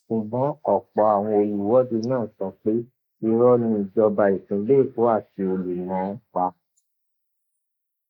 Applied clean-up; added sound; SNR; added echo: neural mask model Resemble Enhance denoiser.